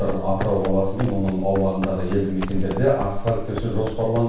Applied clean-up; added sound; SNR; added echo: none; Run; 5 dB; reverberation time 0.7 s.